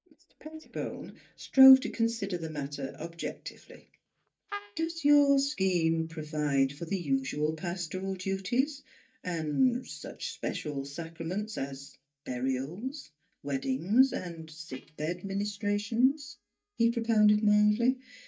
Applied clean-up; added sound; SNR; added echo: neural mask model DeepFilterNet 3.